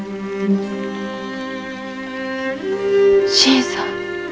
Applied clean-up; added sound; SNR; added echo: none; none; none; none.